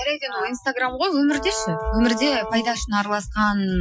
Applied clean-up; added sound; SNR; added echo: classical method Wiener filter.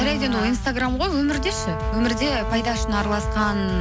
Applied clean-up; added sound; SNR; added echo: none; Brass instrument; 10 dB; none.